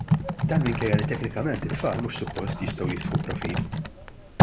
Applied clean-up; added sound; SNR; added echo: none; Typing; -4 dB; none.